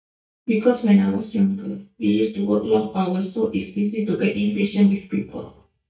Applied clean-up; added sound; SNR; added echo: neural mask model DeepFilterNet 3.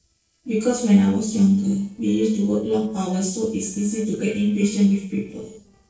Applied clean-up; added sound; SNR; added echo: neural separator model SepFormer DNS4.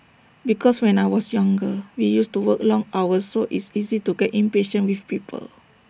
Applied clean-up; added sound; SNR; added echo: none; none; none; none.